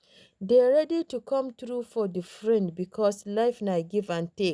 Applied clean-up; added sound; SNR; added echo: none; none; none; none.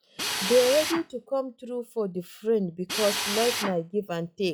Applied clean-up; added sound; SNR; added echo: classical method log-MMSE.